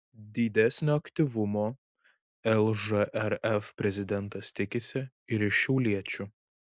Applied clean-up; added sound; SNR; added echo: none; none; none; none.